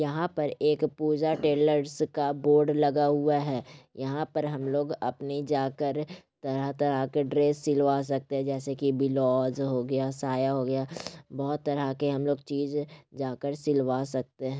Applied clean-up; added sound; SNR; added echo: none; none; none; none.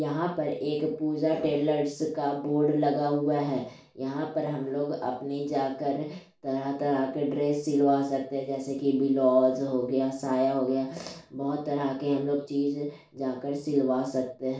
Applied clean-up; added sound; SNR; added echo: none; none; none; reverberation time 0.3 s.